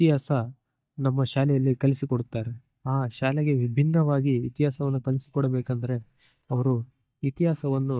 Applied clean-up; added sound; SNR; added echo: neural mask model DeepFilterNet 3.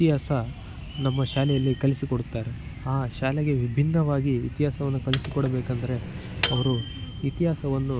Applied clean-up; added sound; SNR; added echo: none; Microwave oven; 8 dB; none.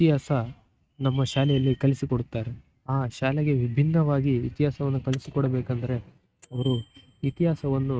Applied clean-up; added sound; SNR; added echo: neural mask model RNNoise.